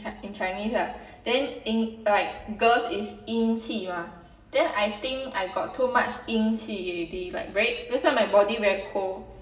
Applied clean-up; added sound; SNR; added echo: none; none; none; reverberation time 1.0 s.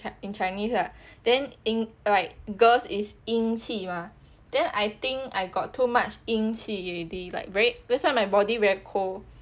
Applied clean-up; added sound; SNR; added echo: none; none; none; none.